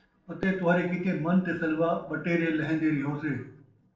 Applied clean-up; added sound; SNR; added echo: neural separator model SepFormer DNS4.